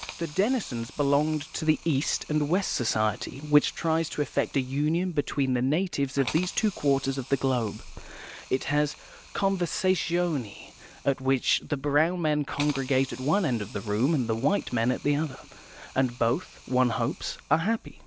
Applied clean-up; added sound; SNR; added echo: none; Hiss; 19 dB; none.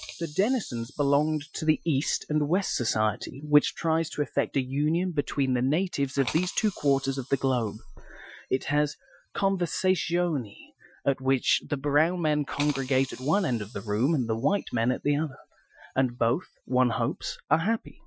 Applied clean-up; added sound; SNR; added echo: classical method Wiener filter.